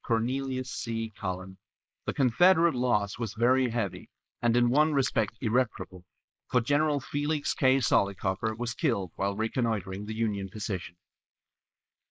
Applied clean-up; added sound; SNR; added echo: neural mask model Resemble Enhance denoiser.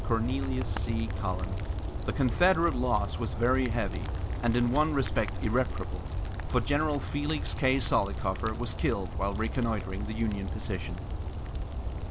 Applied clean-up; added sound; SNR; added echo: none; Rain; 2 dB; none.